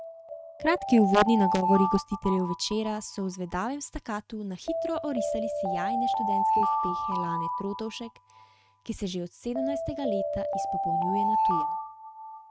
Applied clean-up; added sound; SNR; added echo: neural mask model RNNoise.